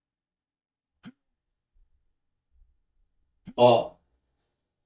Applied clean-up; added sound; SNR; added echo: neural mask model DeepFilterNet 3.